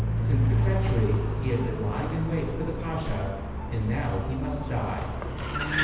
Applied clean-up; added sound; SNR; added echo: none; Car; -3 dB; reverberation time 1.1 s.